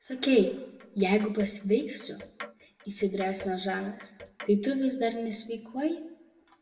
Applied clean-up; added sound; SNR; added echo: none; Clock; 18 dB; reverberation time 0.7 s.